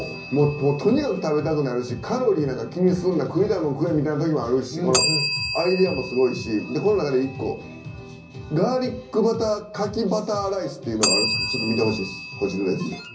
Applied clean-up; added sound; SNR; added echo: none; Bell; 8 dB; reverberation time 0.5 s.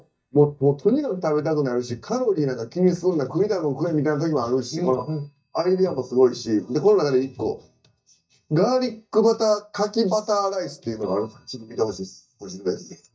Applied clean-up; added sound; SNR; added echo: neural mask model DeepFilterNet 3.